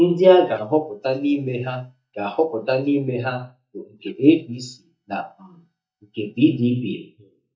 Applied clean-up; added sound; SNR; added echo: neural mask model DeepFilterNet 3.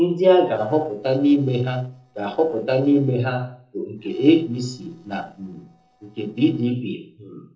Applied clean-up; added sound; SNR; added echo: neural separator model SepFormer DNS4.